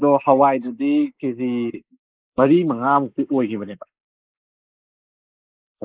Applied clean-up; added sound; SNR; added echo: neural mask model Resemble Enhance denoiser.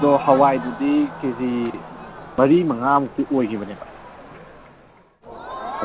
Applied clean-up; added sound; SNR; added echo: none; Crowd + Acoustic guitar / Strum; 13 dB; none.